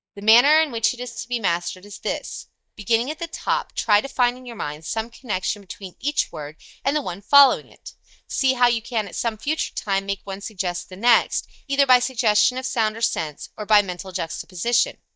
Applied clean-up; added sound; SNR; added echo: neural mask model DeepFilterNet 3.